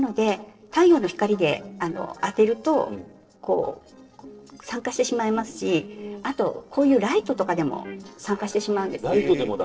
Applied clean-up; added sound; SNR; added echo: neural separator model SepFormer DNS4.